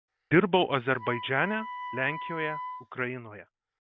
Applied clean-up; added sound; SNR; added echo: none; Wind instrument, woodwind instrument; 12 dB; none.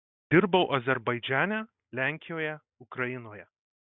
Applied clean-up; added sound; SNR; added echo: none; none; none; none.